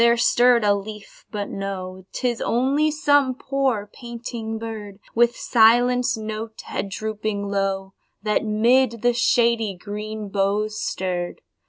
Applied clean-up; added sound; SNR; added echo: none; none; none; none.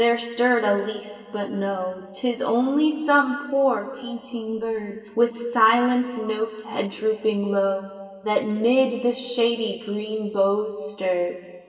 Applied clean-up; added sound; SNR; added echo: none; none; none; reverberation time 2.4 s.